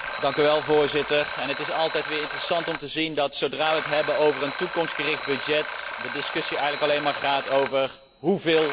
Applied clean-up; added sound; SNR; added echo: none; Alarm; 8 dB; none.